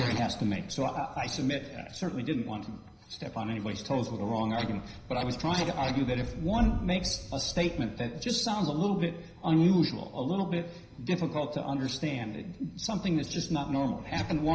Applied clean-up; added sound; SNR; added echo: none; Thunder / Rain; 13 dB; reverberation time 0.9 s.